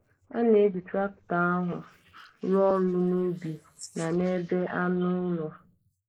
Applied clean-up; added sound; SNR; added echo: neural mask model Resemble Enhance denoiser.